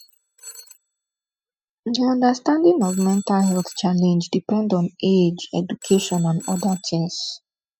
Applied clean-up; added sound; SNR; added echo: classical method spectral subtraction.